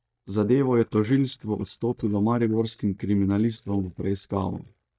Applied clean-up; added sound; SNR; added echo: neural mask model DeepFilterNet 3.